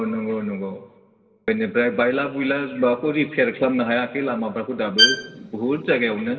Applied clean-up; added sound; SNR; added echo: none; Bowed string instrument; -2 dB; reverberation time 2.2 s.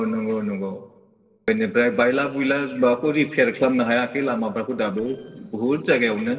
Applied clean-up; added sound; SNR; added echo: neural separator model SepFormer DNS4.